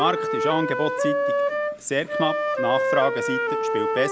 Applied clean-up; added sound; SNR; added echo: none; Wind instrument, woodwind instrument; -2 dB; none.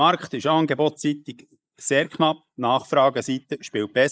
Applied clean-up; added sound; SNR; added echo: neural mask model Resemble Enhance denoiser.